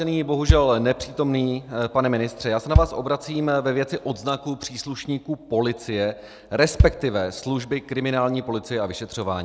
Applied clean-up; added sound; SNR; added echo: none; Bass drum; 3 dB; none.